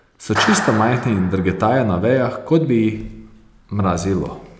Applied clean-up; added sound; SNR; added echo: none; Clapping; 9 dB; none.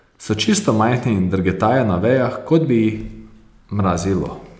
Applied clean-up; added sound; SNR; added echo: none; none; none; none.